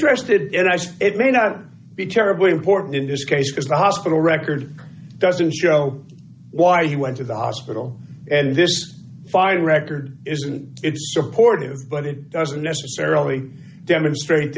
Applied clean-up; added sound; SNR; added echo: none; none; none; none.